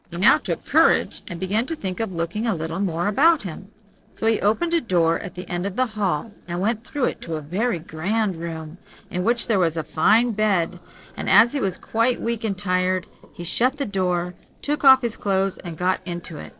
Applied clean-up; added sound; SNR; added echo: neural separator model SepFormer DNS4.